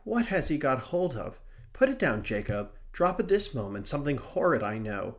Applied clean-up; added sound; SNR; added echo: none; none; none; none.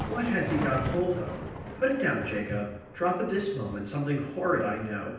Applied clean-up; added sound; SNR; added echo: none; Thunder; 9 dB; reverberation time 0.9 s.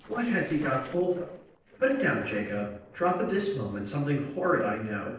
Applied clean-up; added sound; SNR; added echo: neural separator model SepFormer DNS4.